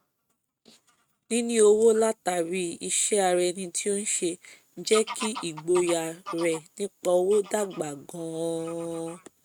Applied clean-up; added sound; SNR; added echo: neural mask model RNNoise.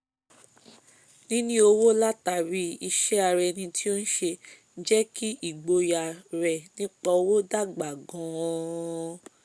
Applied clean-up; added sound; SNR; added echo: none; none; none; none.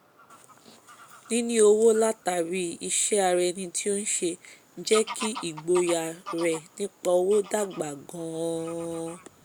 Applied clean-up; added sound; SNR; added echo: none; Bird vocalization, bird call, bird song / Fowl; 17 dB; none.